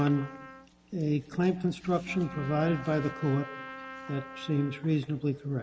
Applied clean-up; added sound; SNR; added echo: none; Trumpet; 15 dB; none.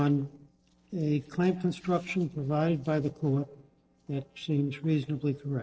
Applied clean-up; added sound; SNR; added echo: neural separator model SepFormer DNS4.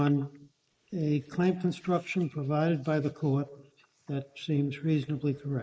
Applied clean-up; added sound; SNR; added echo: neural mask model Resemble Enhance denoiser.